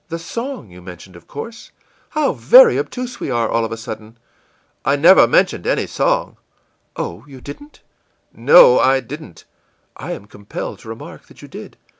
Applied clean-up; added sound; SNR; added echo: none; none; none; none.